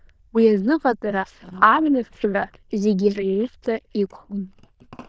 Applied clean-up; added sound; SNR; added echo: neural diffusion model UNIVERSE++.